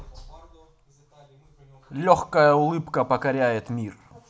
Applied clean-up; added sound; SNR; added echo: none; none; none; none.